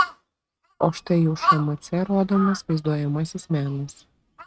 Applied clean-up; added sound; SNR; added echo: neural mask model RNNoise.